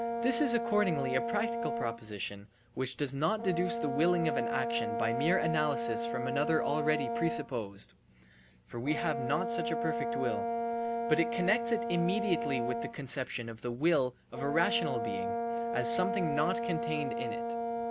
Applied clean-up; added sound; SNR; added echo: none; Brass instrument; 2 dB; none.